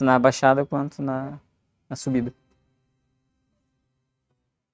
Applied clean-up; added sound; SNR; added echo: neural mask model RNNoise.